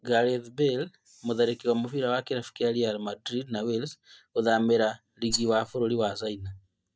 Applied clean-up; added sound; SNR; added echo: neural mask model DeepFilterNet 3.